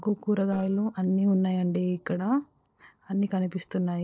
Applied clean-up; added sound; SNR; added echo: neural separator model SepFormer DNS4.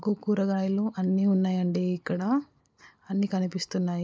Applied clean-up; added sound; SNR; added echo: neural mask model Resemble Enhance denoiser.